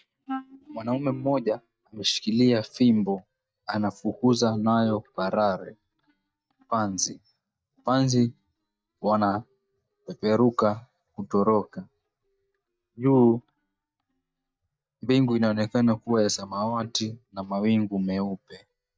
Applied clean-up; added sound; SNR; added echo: neural mask model DeepFilterNet 3.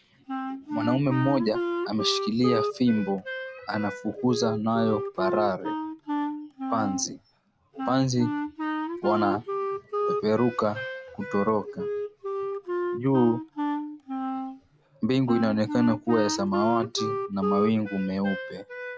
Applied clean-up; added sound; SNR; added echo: none; Wind instrument, woodwind instrument; 4 dB; none.